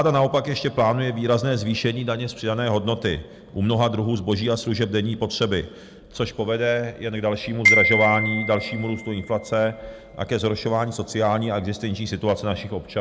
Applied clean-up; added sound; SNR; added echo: none; Glockenspiel; 2 dB; none.